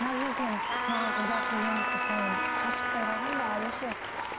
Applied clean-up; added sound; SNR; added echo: none; Trumpet + Applause; -4 dB; none.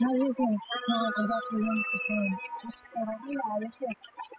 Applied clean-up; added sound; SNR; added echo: classical method spectral subtraction.